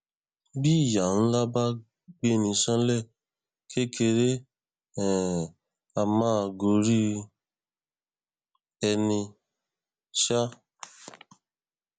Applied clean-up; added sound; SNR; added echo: none; none; none; none.